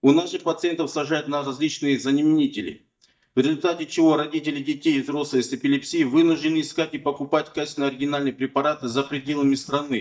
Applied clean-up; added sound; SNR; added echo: neural mask model DeepFilterNet 3.